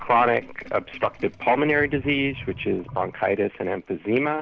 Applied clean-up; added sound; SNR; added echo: none; Sink (filling or washing); 18 dB; none.